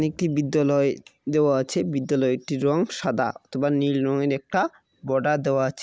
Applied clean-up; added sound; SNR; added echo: none; none; none; none.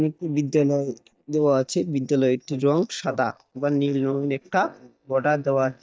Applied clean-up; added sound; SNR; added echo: neural mask model DeepFilterNet 3.